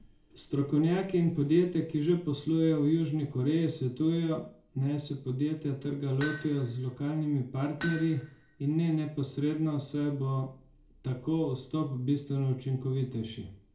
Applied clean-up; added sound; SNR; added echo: none; Hammer; 15 dB; reverberation time 0.3 s.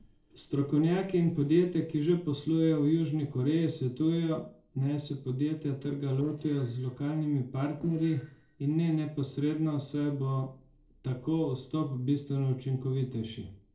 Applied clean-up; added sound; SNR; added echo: neural separator model SepFormer DNS4.